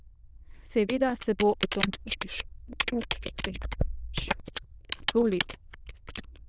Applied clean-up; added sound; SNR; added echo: neural diffusion model UNIVERSE++.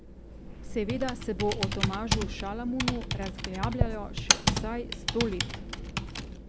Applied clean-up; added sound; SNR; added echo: none; Computer keyboard; -3 dB; none.